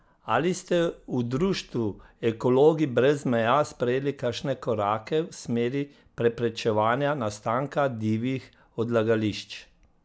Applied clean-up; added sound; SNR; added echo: none; none; none; none.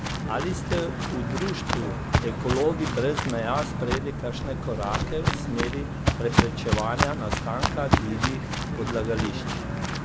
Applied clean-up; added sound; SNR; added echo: none; Walk, footsteps; -3 dB; none.